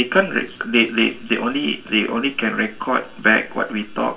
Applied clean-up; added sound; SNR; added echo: none; none; none; reverberation time 0.2 s.